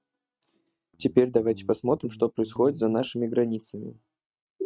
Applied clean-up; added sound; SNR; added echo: neural mask model RNNoise.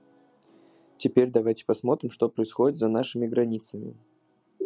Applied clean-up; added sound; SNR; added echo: none; none; none; none.